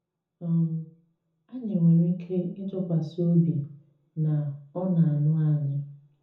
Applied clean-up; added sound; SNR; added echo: none; none; none; reverberation time 0.6 s.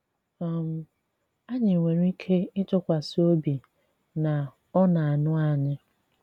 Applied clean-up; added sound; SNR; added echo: none; none; none; none.